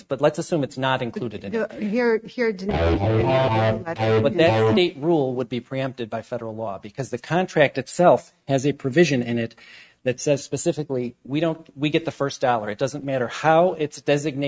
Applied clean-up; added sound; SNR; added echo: neural mask model RNNoise.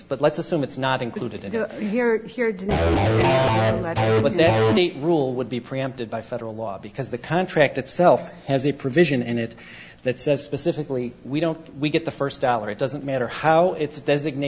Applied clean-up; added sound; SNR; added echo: none; Electric guitar / Bass guitar; -4 dB; none.